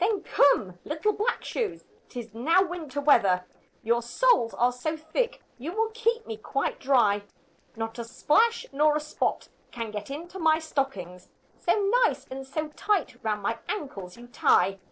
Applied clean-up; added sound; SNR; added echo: neural separator model SepFormer DNS4.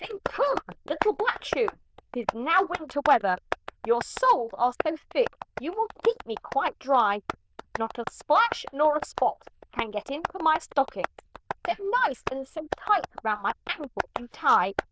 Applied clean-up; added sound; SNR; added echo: neural diffusion model UNIVERSE++.